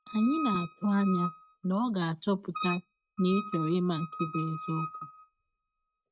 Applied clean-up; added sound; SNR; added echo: neural mask model RNNoise.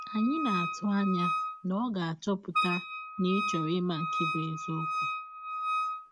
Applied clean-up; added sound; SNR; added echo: none; Wind instrument, woodwind instrument; 2 dB; none.